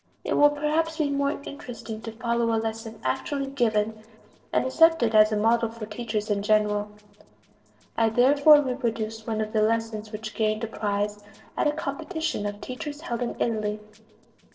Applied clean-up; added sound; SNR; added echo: neural separator model SepFormer DNS4.